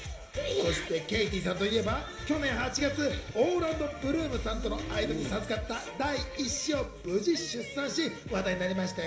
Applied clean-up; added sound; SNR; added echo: none; Bass drum; 15 dB; reverberation time 0.9 s.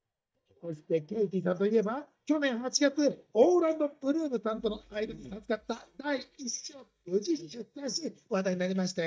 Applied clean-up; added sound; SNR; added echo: neural mask model DeepFilterNet 3.